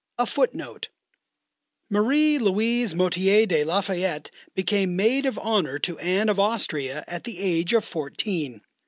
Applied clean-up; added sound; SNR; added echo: none; none; none; none.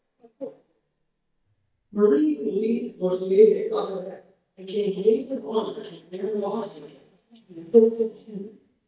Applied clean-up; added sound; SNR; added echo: neural mask model DeepFilterNet 3.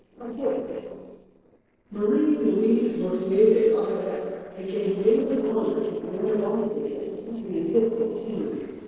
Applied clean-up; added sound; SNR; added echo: neural separator model SepFormer DNS4.